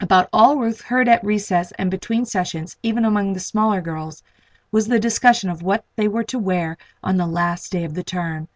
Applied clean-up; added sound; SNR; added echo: none; none; none; none.